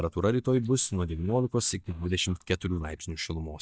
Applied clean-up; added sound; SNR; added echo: neural mask model DeepFilterNet 3.